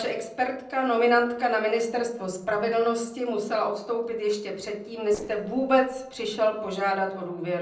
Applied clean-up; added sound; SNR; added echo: neural separator model SepFormer DNS4.